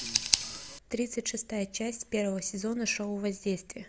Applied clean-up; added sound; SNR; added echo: none; Scissors; 4 dB; none.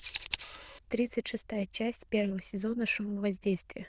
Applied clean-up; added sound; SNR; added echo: neural diffusion model UNIVERSE++.